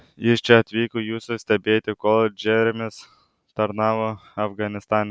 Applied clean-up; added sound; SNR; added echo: none; none; none; none.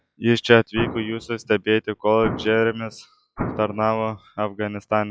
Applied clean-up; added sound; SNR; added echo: classical method log-MMSE.